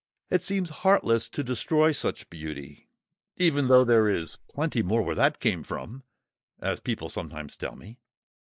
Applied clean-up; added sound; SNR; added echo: neural mask model Resemble Enhance denoiser.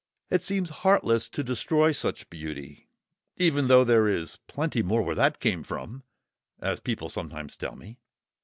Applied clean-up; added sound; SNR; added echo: none; none; none; none.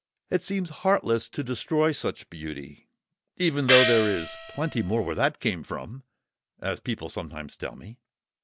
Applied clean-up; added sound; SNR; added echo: none; Gong; 0 dB; none.